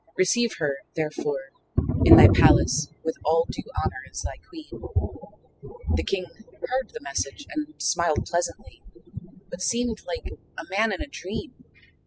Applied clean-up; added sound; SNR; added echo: classical method spectral subtraction.